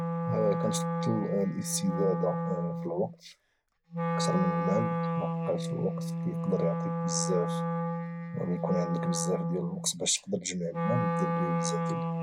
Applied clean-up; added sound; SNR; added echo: none; Wind instrument, woodwind instrument; -1 dB; none.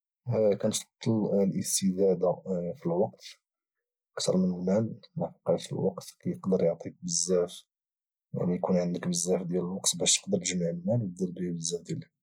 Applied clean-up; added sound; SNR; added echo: none; none; none; none.